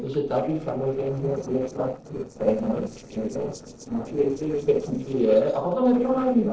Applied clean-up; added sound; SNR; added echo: neural separator model SepFormer DNS4.